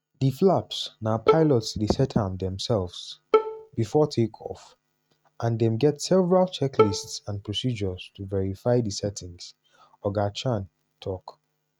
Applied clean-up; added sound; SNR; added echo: neural mask model RNNoise.